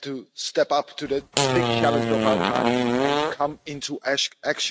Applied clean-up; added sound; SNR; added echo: neural mask model RNNoise.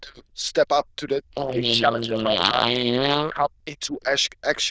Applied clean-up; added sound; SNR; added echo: neural diffusion model UNIVERSE++.